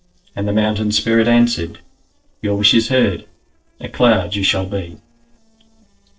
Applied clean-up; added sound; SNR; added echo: neural separator model SepFormer DNS4.